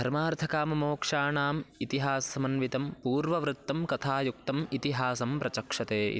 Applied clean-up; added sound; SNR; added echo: none; none; none; none.